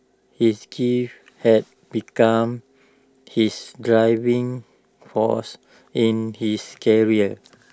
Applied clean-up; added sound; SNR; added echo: none; none; none; none.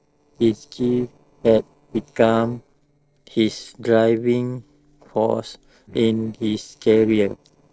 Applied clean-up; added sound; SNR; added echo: neural separator model SepFormer DNS4.